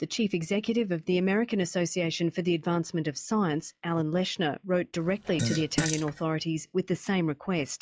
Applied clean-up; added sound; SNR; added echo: classical method log-MMSE.